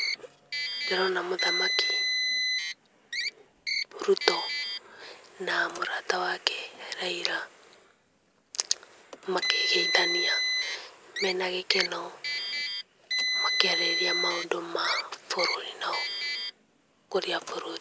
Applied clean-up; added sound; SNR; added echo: none; Car; 0 dB; none.